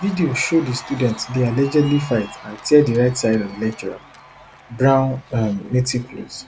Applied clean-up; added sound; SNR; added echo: none; Cheering; 19 dB; none.